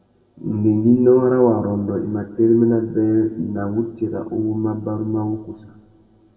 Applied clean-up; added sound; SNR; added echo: none; none; none; reverberation time 1.5 s.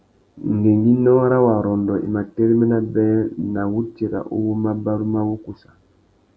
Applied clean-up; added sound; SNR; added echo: none; none; none; none.